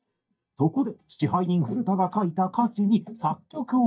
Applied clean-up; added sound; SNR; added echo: neural mask model DeepFilterNet 3.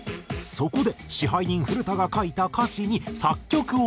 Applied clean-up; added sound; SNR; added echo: none; none; none; none.